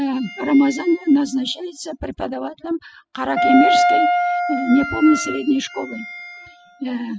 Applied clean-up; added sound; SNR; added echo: classical method spectral subtraction.